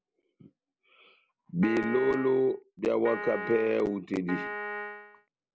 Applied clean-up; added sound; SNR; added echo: none; Piano; 7 dB; none.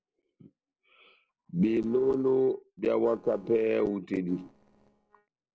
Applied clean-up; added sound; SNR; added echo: neural separator model SepFormer DNS4.